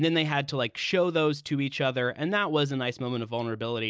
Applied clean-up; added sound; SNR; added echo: none; none; none; none.